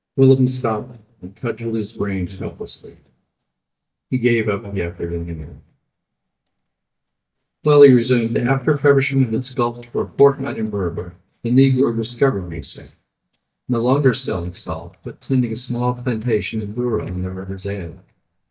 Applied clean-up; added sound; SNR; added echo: neural mask model DeepFilterNet 3.